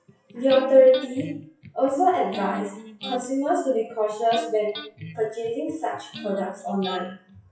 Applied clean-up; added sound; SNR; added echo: classical method WPE with log-MMSE.